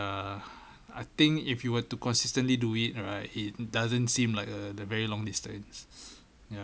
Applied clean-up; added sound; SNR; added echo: none; none; none; none.